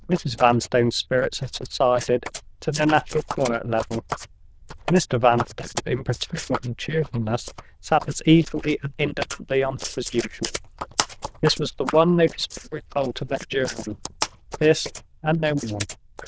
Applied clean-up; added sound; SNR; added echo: neural diffusion model UNIVERSE++.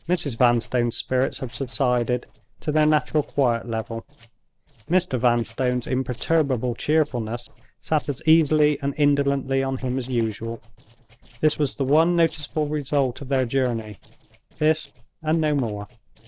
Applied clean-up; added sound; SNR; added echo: neural separator model SepFormer DNS4.